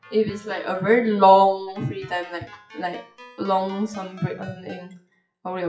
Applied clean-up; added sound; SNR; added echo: classical method WPE with log-MMSE.